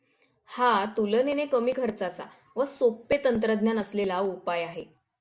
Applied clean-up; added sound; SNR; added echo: none; none; none; none.